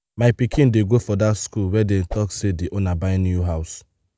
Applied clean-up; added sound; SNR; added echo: none; Whoosh, swoosh, swish; 13 dB; none.